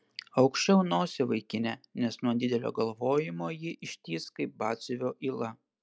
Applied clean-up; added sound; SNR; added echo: none; none; none; none.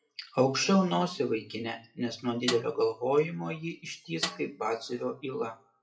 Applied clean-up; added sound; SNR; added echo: classical method WPE with log-MMSE.